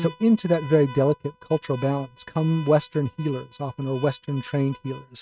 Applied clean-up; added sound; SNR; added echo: neural mask model RNNoise.